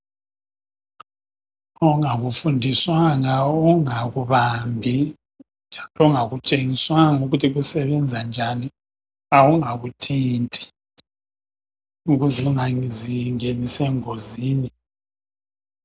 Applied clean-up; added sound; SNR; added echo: none; none; none; none.